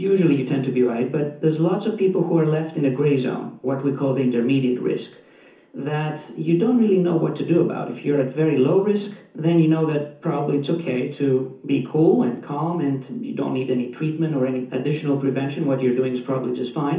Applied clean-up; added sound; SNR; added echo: none; none; none; reverberation time 0.6 s.